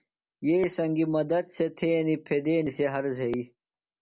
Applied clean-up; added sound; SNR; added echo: none; none; none; none.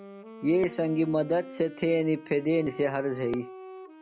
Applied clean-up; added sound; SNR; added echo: none; Wind instrument, woodwind instrument; 16 dB; none.